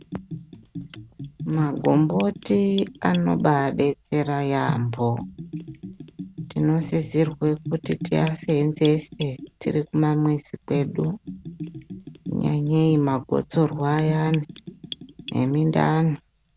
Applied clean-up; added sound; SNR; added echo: none; Bathtub (filling or washing) / Gurgling; 13 dB; none.